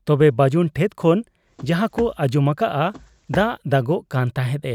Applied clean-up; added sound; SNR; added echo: none; Walk, footsteps; 18 dB; none.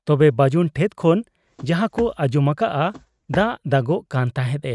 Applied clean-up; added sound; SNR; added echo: neural mask model RNNoise.